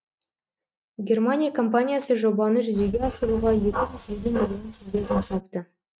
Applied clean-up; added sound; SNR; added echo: neural mask model RNNoise.